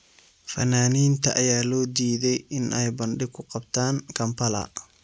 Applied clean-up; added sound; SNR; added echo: none; none; none; none.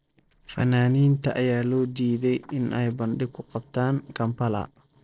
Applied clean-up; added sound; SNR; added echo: neural separator model SepFormer DNS4.